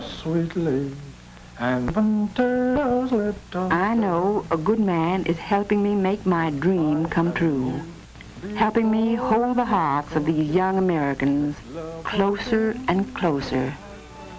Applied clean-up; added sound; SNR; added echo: none; none; none; none.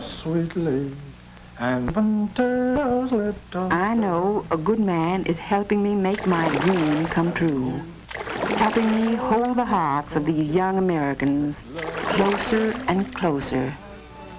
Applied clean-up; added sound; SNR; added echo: none; Splash, splatter; 8 dB; none.